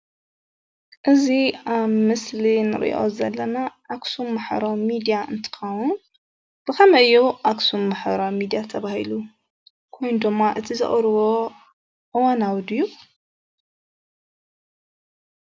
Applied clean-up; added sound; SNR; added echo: none; none; none; none.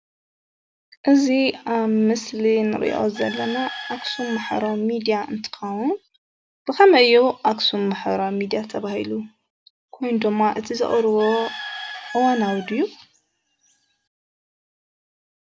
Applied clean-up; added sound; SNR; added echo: none; Bird / Chicken, rooster; 15 dB; none.